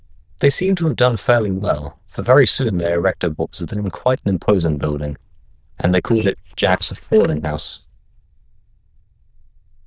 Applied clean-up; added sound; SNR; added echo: neural diffusion model UNIVERSE++.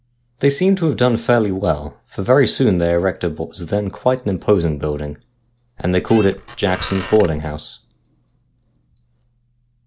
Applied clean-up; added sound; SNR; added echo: none; Squeak; 13 dB; none.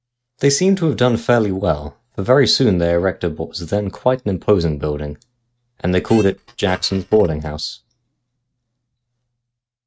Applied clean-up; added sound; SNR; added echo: neural mask model RNNoise.